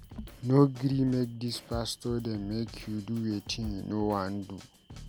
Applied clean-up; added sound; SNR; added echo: none; Drum kit + Drum kit; 16 dB; none.